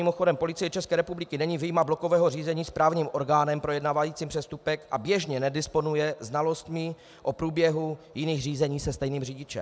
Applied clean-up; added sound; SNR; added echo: none; none; none; none.